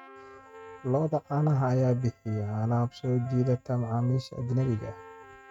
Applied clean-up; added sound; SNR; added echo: neural mask model RNNoise.